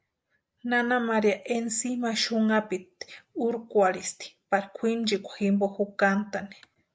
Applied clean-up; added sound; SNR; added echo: none; none; none; none.